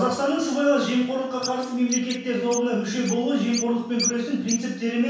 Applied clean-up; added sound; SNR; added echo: none; Bird; 10 dB; reverberation time 0.7 s.